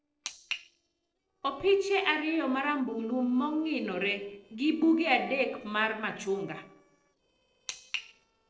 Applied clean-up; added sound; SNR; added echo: neural separator model SepFormer DNS4.